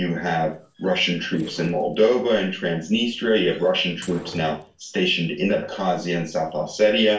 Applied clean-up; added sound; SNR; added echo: neural separator model SepFormer DNS4.